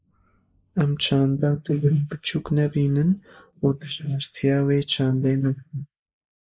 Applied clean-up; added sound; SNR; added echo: neural mask model Resemble Enhance denoiser.